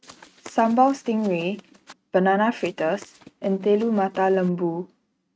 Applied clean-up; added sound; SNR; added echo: neural mask model RNNoise.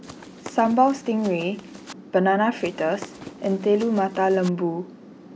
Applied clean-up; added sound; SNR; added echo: none; Run; 19 dB; none.